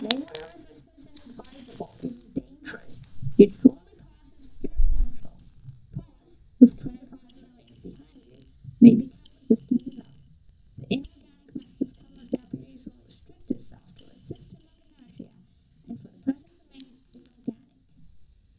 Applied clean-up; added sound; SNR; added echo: neural mask model DeepFilterNet 3.